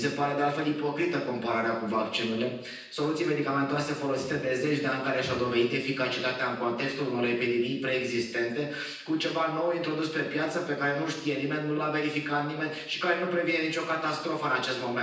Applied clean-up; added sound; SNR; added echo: none; none; none; reverberation time 0.9 s.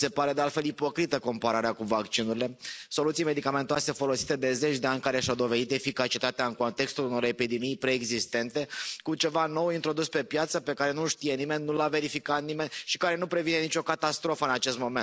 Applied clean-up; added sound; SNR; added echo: none; none; none; none.